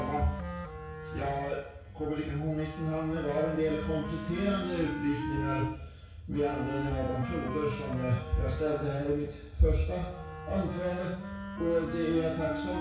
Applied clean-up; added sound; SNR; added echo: none; Wind instrument, woodwind instrument; 8 dB; reverberation time 0.6 s.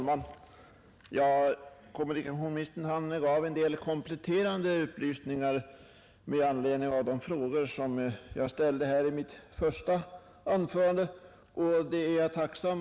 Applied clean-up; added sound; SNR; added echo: none; none; none; none.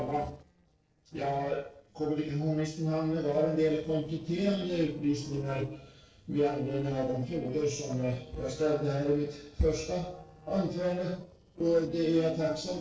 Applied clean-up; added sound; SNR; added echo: neural separator model SepFormer DNS4.